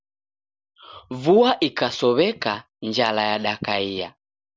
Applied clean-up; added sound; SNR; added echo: none; none; none; none.